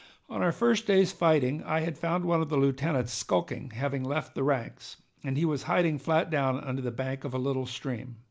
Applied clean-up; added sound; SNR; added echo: none; none; none; none.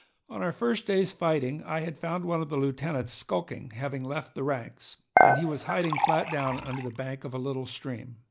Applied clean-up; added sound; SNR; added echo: neural mask model DeepFilterNet 3.